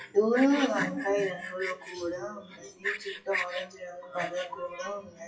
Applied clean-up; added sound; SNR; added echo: classical method WPE with log-MMSE.